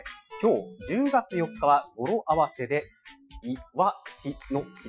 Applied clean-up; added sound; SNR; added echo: classical method Wiener filter.